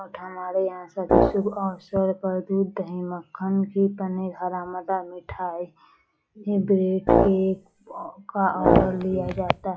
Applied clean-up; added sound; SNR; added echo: classical method log-MMSE.